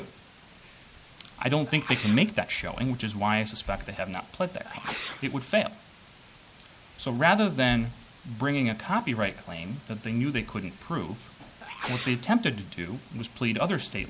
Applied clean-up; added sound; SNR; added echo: none; Sneeze; 12 dB; none.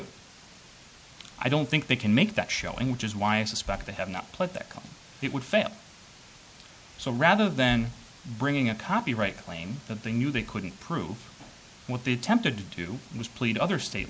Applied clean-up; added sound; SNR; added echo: none; none; none; none.